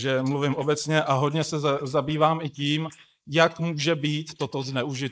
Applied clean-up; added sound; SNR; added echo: neural mask model Resemble Enhance denoiser.